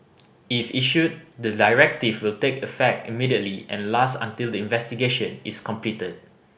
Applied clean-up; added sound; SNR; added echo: none; none; none; none.